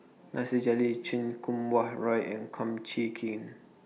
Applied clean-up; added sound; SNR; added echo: none; none; none; none.